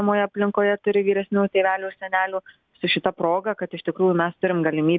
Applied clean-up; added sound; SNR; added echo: none; none; none; none.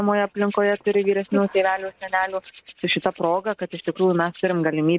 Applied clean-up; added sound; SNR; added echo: neural mask model RNNoise.